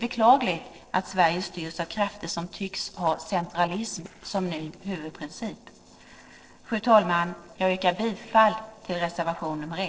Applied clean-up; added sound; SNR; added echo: neural separator model SepFormer DNS4.